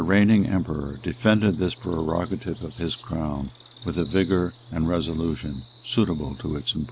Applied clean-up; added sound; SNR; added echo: none; Bird vocalization, bird call, bird song; 18 dB; none.